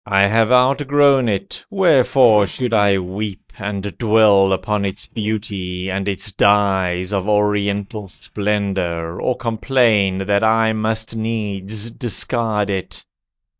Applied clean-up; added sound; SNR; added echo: neural mask model DeepFilterNet 3.